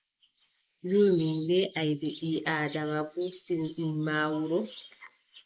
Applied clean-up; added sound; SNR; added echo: neural mask model Resemble Enhance denoiser.